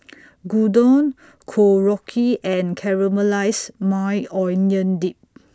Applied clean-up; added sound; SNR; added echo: none; none; none; none.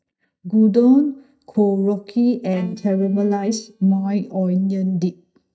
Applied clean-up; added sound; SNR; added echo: neural mask model DeepFilterNet 3.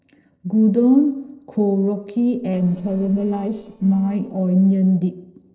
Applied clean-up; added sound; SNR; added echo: neural separator model SepFormer DNS4.